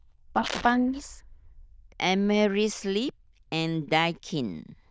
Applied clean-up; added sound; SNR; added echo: neural diffusion model UNIVERSE++.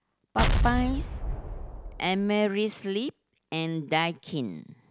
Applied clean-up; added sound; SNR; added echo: none; Explosion; -2 dB; none.